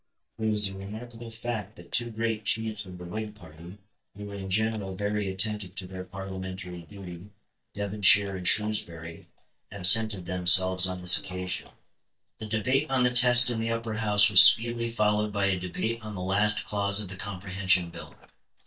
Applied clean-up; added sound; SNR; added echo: neural mask model DeepFilterNet 3.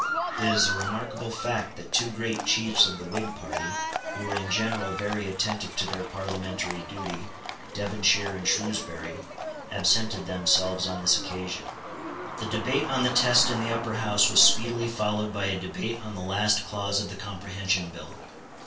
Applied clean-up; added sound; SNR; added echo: none; Livestock, farm animals, working animals; 7 dB; reverberation time 0.3 s.